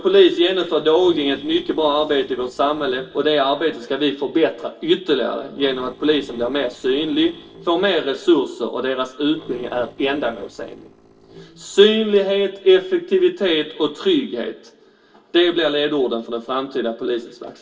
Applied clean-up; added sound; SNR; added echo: neural separator model SepFormer DNS4.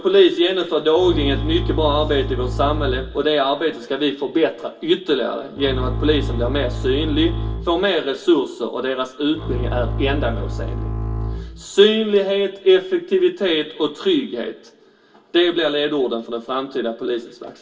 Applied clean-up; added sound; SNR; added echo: none; Bowed string instrument; 5 dB; reverberation time 0.1 s.